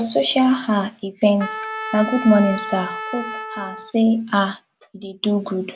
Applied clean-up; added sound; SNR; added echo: none; Trumpet; 10 dB; none.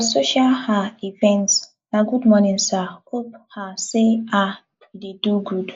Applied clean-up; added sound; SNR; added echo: neural mask model Resemble Enhance denoiser.